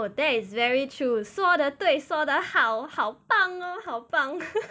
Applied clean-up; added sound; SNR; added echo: none; none; none; none.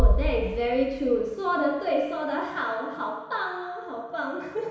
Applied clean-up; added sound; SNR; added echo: none; Bass drum; 2 dB; reverberation time 1.0 s.